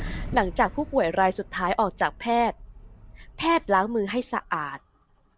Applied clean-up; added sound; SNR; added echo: none; Explosion; 14 dB; none.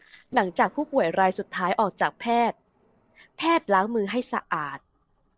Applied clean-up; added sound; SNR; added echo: neural separator model SepFormer DNS4.